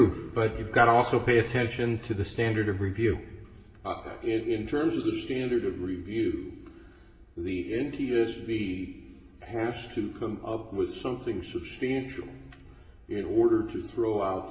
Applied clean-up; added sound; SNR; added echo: none; none; none; reverberation time 1.6 s.